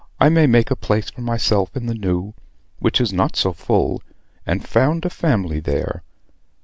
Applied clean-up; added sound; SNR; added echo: none; none; none; none.